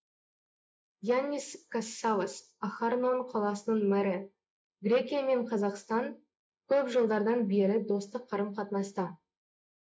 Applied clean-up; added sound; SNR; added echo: neural mask model Resemble Enhance denoiser.